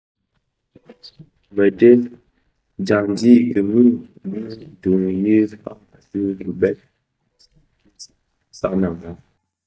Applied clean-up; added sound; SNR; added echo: neural mask model DeepFilterNet 3.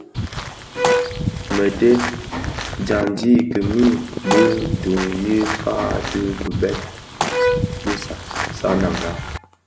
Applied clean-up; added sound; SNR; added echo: none; Walk, footsteps / Bird vocalization, bird call, bird song + Bowed string instrument; 2 dB; none.